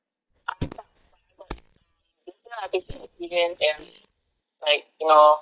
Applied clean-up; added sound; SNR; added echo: neural mask model DeepFilterNet 3.